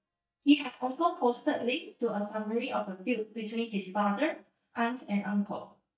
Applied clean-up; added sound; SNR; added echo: neural mask model DeepFilterNet 3.